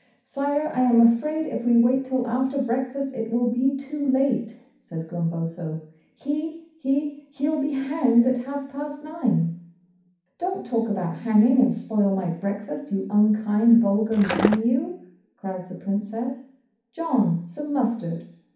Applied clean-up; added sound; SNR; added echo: none; Skateboard; 1 dB; reverberation time 0.6 s.